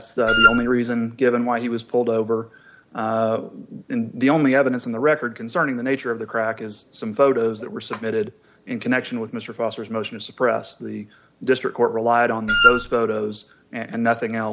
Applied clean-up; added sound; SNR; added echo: none; Wind instrument, woodwind instrument; -5 dB; none.